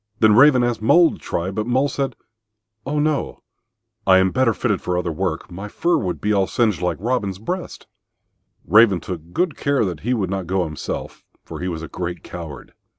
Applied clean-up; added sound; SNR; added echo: none; none; none; none.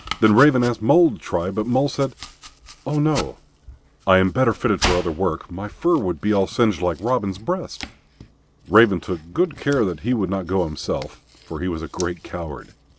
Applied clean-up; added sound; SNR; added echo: none; Domestic sounds, home sounds; 15 dB; none.